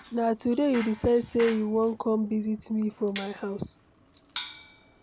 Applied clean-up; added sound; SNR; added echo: none; Bicycle; 17 dB; none.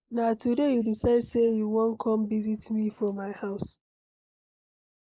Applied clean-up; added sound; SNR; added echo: neural mask model Resemble Enhance denoiser.